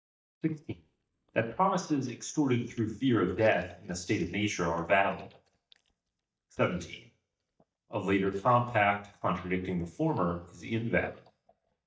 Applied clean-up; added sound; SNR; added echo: neural mask model DeepFilterNet 3.